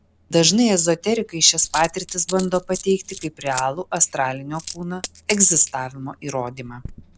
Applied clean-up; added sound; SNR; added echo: none; Coin (dropping); 17 dB; none.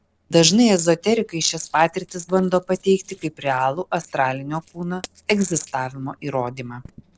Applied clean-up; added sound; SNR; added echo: neural separator model SepFormer DNS4.